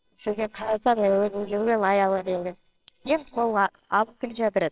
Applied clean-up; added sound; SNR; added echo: neural separator model SepFormer WHAMR!.